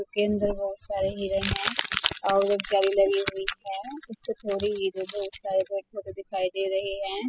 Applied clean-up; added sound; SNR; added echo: classical method spectral subtraction.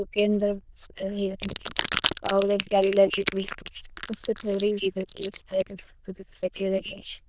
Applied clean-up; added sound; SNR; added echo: neural diffusion model UNIVERSE++.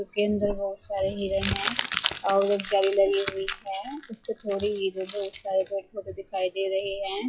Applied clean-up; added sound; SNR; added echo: classical method log-MMSE.